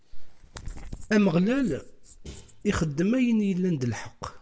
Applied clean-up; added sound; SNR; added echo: none; none; none; none.